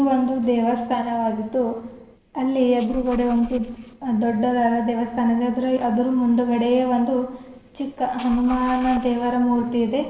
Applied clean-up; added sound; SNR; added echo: neural separator model SepFormer DNS4.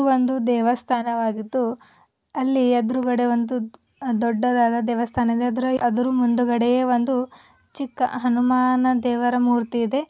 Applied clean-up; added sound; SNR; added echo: none; none; none; none.